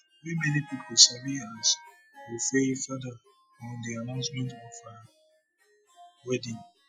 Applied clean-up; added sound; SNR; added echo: classical method Wiener filter.